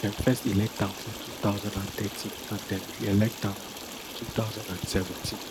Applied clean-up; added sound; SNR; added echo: none; Stream; 8 dB; none.